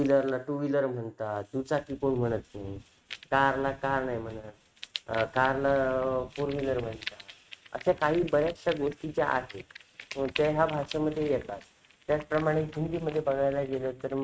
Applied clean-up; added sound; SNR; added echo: neural mask model RNNoise.